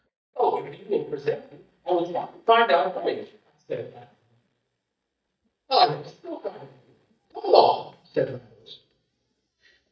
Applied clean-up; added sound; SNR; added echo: neural mask model DeepFilterNet 3.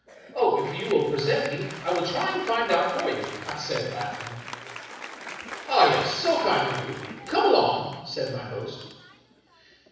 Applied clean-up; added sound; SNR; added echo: none; Applause; 14 dB; reverberation time 1.1 s.